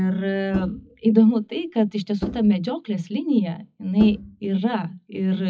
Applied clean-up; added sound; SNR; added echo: classical method WPE with log-MMSE.